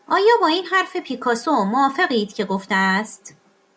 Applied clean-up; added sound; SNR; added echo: none; none; none; none.